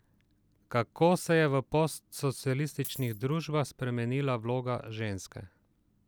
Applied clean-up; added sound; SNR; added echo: none; Coin (dropping); 14 dB; none.